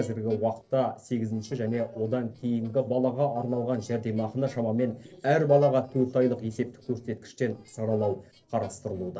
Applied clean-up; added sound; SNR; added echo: neural separator model SepFormer DNS4.